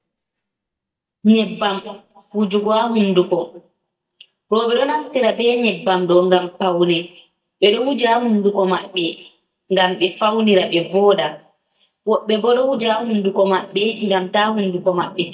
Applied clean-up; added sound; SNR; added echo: neural mask model DeepFilterNet 3.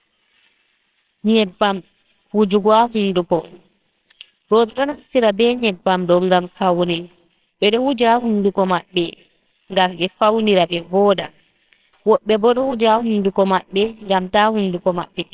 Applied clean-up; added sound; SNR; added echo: neural separator model SepFormer WHAMR!.